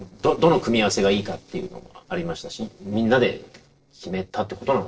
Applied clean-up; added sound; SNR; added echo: neural separator model SepFormer DNS4.